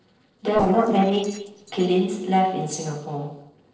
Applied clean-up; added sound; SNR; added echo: neural separator model SepFormer DNS4.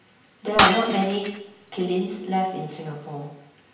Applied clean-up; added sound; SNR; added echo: none; Shatter; -4 dB; reverberation time 0.9 s.